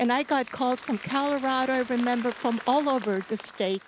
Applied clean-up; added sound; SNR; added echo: none; Applause; 15 dB; none.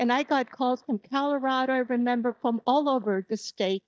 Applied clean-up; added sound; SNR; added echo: neural mask model DeepFilterNet 3.